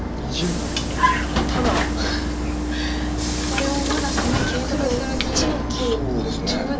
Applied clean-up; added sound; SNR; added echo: none; Vehicle; -4 dB; reverberation time 0.2 s.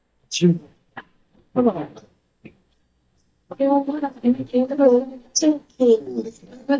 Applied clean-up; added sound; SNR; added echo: neural mask model DeepFilterNet 3.